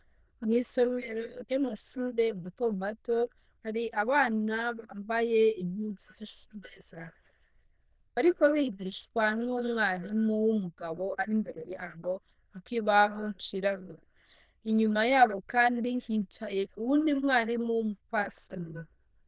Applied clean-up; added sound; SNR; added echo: neural diffusion model UNIVERSE++.